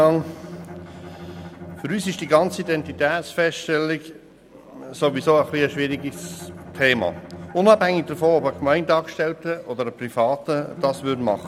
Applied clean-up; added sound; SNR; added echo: none; Bowed string instrument; 17 dB; none.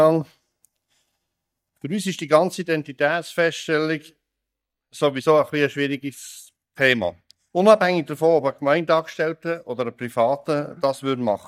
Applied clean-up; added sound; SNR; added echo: neural mask model DeepFilterNet 3.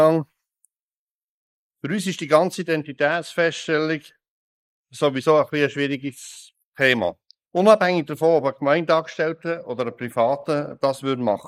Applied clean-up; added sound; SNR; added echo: neural mask model Resemble Enhance denoiser.